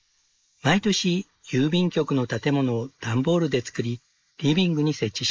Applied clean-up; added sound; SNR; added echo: neural mask model Resemble Enhance denoiser.